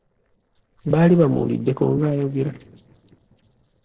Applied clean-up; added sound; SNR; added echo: neural separator model SepFormer DNS4.